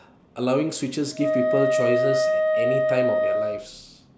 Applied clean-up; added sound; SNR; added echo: none; Wind instrument, woodwind instrument; -4 dB; none.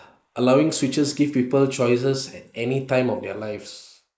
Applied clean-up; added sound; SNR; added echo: neural mask model Resemble Enhance denoiser.